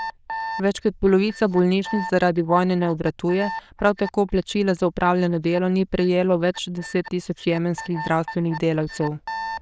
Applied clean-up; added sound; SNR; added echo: neural diffusion model UNIVERSE++.